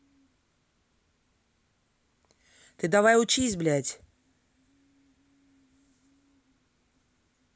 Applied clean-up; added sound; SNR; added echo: none; none; none; none.